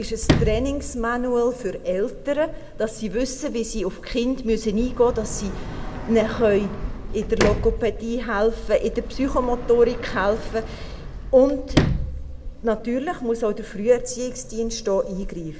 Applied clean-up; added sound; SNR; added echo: none; Sliding door; 5 dB; reverberation time 1.7 s.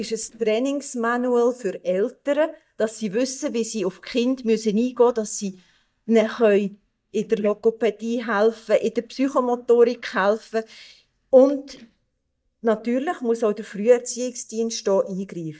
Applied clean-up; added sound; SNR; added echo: neural mask model DeepFilterNet 3.